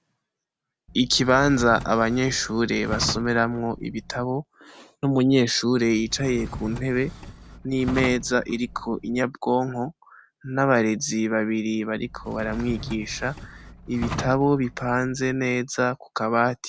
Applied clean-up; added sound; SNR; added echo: none; Drawer open or close; 12 dB; none.